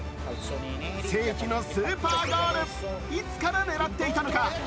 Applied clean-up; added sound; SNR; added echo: none; none; none; none.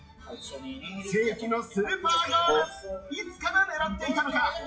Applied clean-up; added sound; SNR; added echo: classical method WPE with log-MMSE.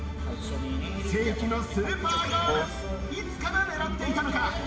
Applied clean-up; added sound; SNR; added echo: none; Wind instrument, woodwind instrument; 6 dB; reverberation time 0.8 s.